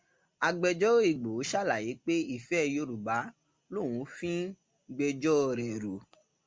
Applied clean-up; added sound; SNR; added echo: none; none; none; none.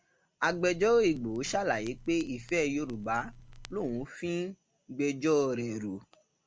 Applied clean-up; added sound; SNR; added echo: none; Crackle; 19 dB; none.